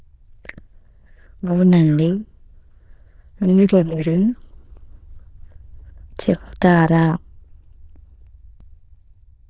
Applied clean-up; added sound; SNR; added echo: neural diffusion model UNIVERSE++.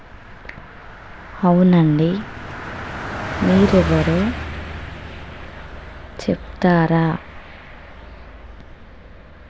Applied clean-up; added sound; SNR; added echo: none; Car passing by; 10 dB; none.